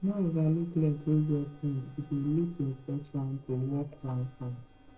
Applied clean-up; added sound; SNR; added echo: neural separator model SepFormer DNS4.